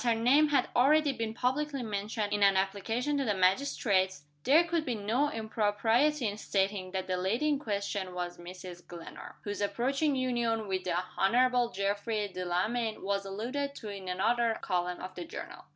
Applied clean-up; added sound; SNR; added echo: none; none; none; none.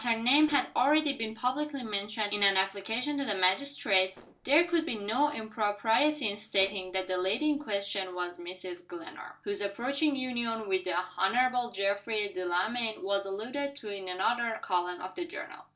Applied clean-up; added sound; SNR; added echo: neural separator model SepFormer DNS4.